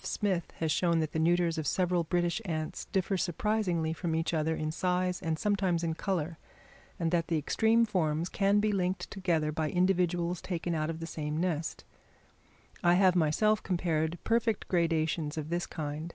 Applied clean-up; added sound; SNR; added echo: none; none; none; none.